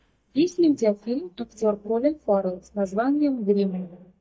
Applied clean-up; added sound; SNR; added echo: neural mask model DeepFilterNet 3.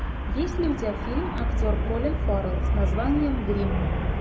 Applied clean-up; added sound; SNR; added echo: none; Traffic noise, roadway noise; -4 dB; none.